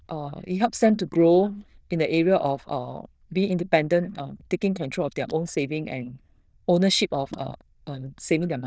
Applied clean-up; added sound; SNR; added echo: neural diffusion model UNIVERSE++.